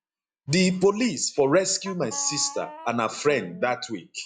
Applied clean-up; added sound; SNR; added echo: classical method log-MMSE.